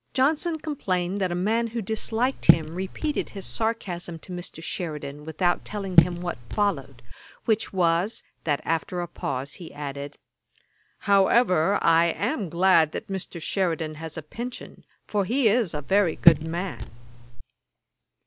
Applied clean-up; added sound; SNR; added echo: none; Raindrop / Drip; -1 dB; none.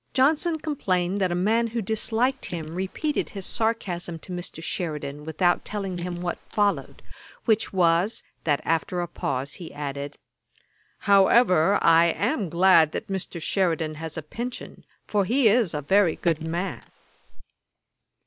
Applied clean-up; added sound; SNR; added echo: neural mask model Resemble Enhance denoiser.